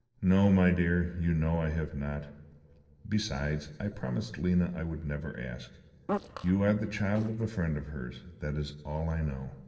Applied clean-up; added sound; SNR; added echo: neural separator model SepFormer DNS4.